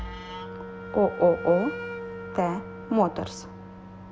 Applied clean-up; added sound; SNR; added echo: none; Wind instrument, woodwind instrument + Wind instrument, woodwind instrument; 10 dB; none.